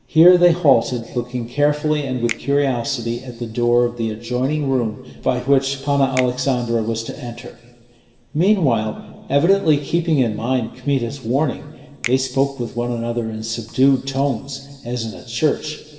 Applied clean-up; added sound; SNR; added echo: none; Finger snapping; 19 dB; reverberation time 2.6 s.